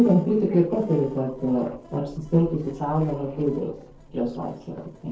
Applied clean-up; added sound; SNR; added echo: neural separator model SepFormer DNS4.